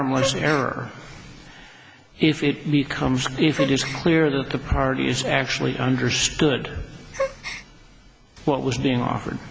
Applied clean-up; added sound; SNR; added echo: none; Gasp; 12 dB; none.